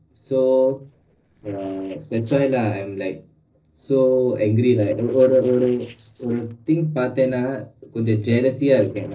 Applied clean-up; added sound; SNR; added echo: neural separator model SepFormer DNS4.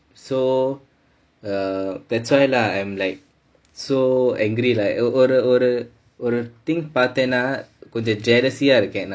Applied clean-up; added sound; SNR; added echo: none; none; none; none.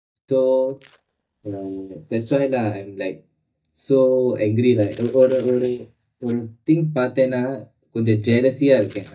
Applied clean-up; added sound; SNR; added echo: neural mask model DeepFilterNet 3.